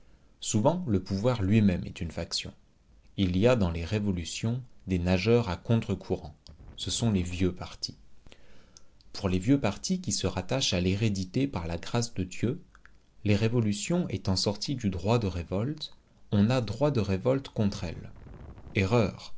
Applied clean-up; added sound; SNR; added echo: none; Wind; 18 dB; none.